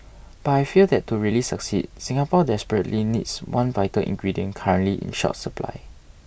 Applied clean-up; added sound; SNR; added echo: none; none; none; none.